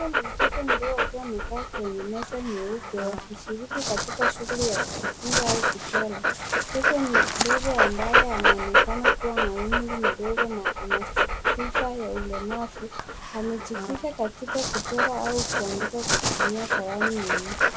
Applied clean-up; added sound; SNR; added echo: none; Dog; -5 dB; none.